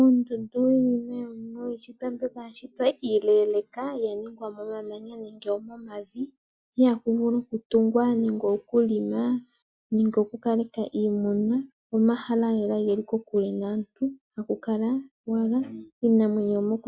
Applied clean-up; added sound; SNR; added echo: none; none; none; none.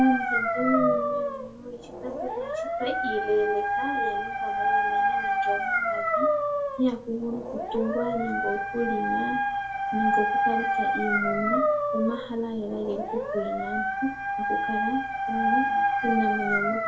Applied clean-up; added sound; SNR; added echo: none; Dog; -4 dB; reverberation time 0.3 s.